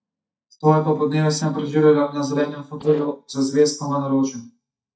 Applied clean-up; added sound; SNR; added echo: neural mask model DeepFilterNet 3.